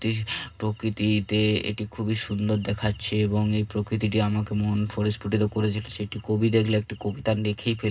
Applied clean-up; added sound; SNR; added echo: none; none; none; reverberation time 0.2 s.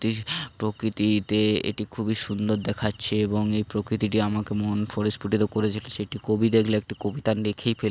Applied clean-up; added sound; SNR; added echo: none; none; none; none.